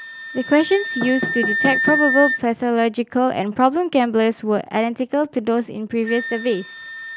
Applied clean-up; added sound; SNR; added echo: none; Wind instrument, woodwind instrument + Knock / Wood; 6 dB; none.